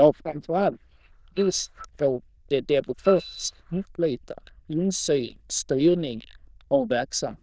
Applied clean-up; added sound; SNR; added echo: neural diffusion model UNIVERSE++.